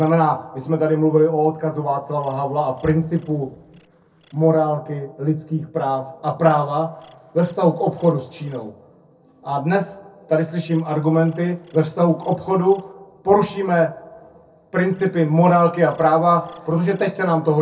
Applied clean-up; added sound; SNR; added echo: neural separator model SepFormer DNS4.